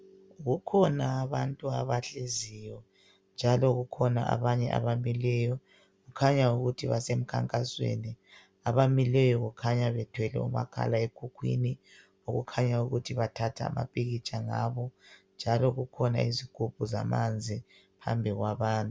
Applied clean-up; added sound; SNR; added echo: none; none; none; none.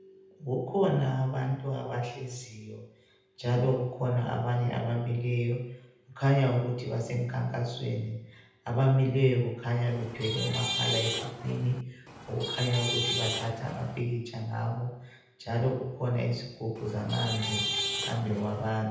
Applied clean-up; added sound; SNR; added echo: none; Traffic noise, roadway noise / Vehicle horn, car horn, honking; 4 dB; reverberation time 0.9 s.